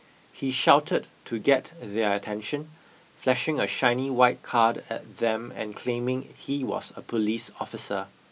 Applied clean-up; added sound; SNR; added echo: none; none; none; none.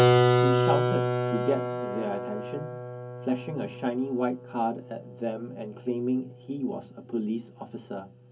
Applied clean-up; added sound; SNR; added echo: none; Keyboard (musical); -3 dB; reverberation time 0.3 s.